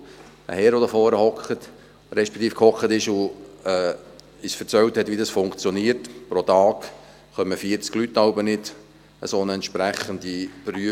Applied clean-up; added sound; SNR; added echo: none; none; none; none.